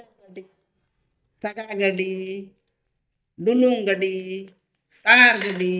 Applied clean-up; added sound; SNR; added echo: neural mask model DeepFilterNet 3.